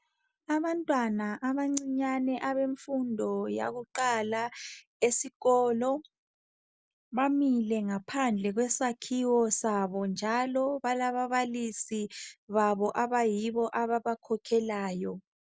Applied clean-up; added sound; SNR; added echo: none; none; none; none.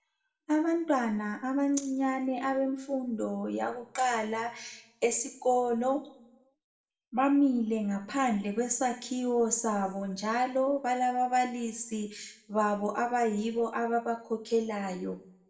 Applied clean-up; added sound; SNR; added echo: none; none; none; reverberation time 0.5 s.